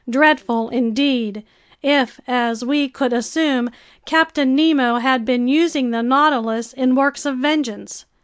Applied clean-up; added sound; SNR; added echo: none; none; none; none.